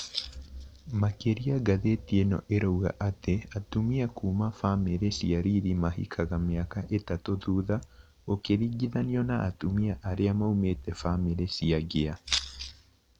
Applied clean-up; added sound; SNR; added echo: none; none; none; none.